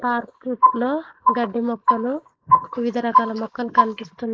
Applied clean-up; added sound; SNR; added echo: neural mask model Resemble Enhance denoiser.